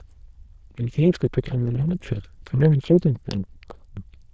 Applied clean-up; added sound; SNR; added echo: neural diffusion model UNIVERSE++.